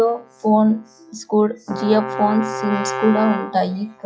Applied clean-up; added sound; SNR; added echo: classical method log-MMSE.